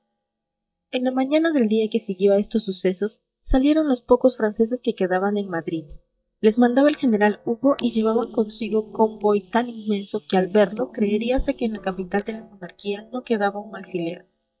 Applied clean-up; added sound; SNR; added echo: neural mask model DeepFilterNet 3.